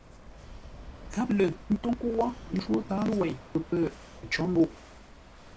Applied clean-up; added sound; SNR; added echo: none; Walk, footsteps / Waves, surf / Wind + Tambourine; 16 dB; none.